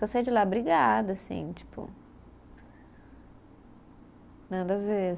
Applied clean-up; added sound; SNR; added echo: none; none; none; none.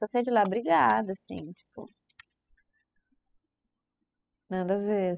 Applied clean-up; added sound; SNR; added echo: classical method spectral subtraction.